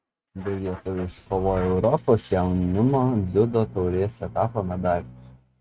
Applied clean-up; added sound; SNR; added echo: neural mask model RNNoise.